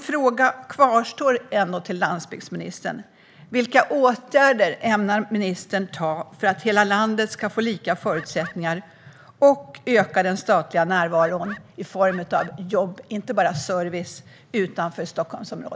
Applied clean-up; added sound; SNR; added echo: neural mask model Resemble Enhance denoiser.